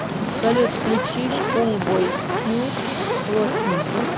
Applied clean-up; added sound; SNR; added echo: none; Fire; -1 dB; none.